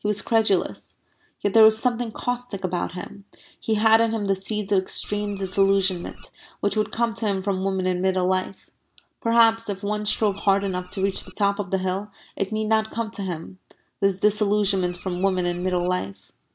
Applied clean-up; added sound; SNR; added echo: none; Bird; 20 dB; none.